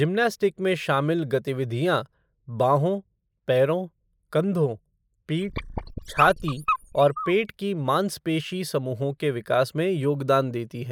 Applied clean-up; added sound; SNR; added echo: neural mask model Resemble Enhance denoiser.